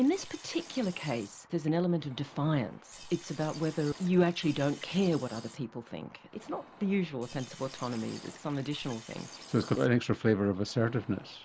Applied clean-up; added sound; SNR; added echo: none; Liquid; 19 dB; none.